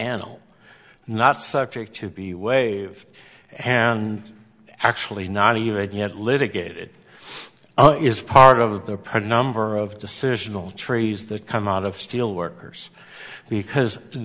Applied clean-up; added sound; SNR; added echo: none; none; none; none.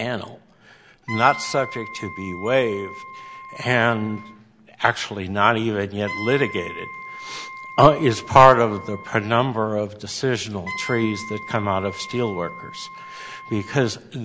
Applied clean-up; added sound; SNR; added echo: none; Wind instrument, woodwind instrument; 14 dB; none.